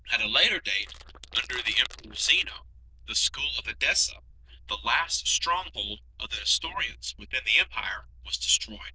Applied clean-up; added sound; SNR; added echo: neural diffusion model UNIVERSE++.